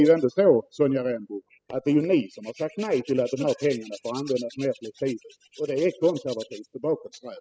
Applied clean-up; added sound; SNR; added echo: classical method spectral subtraction.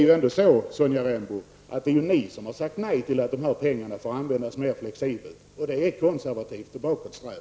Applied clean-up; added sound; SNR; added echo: none; none; none; none.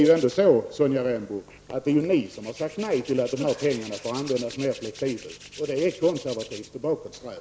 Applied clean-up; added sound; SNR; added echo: none; Hands; 18 dB; none.